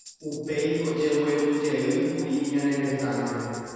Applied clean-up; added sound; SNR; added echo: none; Tambourine; 20 dB; reverberation time 2.1 s.